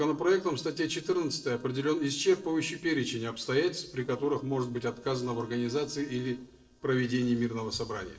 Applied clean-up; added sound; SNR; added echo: neural separator model SepFormer DNS4.